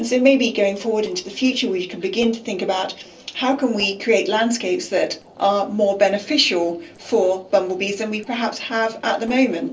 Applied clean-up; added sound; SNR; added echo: neural separator model SepFormer DNS4.